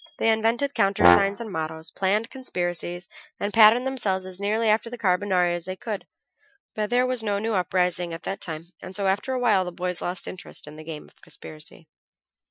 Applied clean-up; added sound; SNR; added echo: classical method Wiener filter.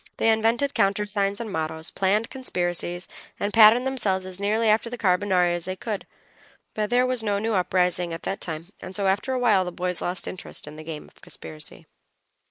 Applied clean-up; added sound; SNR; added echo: neural mask model Resemble Enhance denoiser.